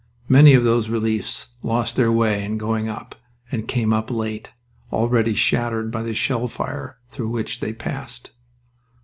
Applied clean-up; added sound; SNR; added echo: none; none; none; none.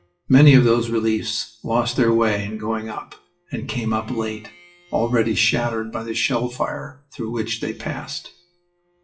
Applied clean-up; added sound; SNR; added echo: classical method WPE with log-MMSE.